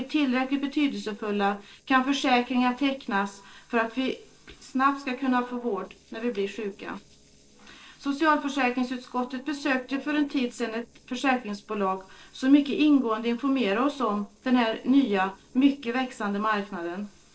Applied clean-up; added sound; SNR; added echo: neural separator model SepFormer DNS4.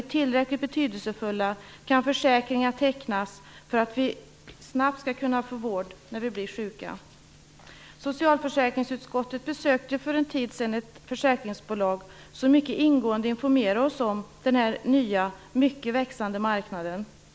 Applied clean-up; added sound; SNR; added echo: none; none; none; none.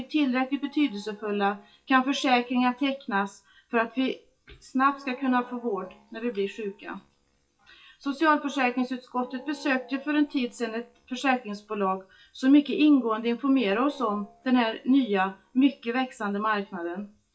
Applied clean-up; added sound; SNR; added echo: classical method WPE with log-MMSE.